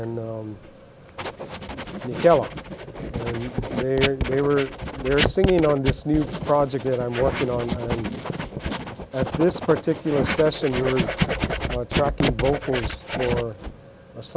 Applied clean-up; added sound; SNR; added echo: none; Writing; 4 dB; none.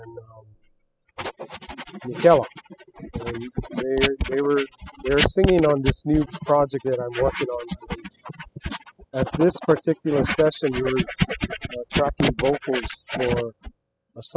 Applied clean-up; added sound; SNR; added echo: classical method spectral subtraction.